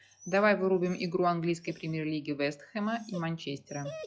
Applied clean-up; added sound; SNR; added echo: classical method log-MMSE.